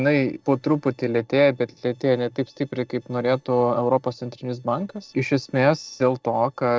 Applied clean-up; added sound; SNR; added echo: neural separator model SepFormer DNS4.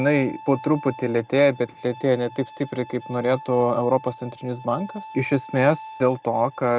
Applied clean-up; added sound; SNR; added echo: none; Bowed string instrument; 18 dB; none.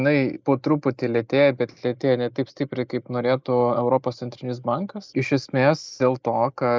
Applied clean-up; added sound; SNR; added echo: neural mask model Resemble Enhance denoiser.